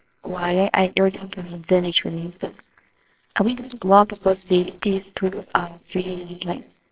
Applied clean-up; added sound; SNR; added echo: neural separator model SepFormer WHAMR!.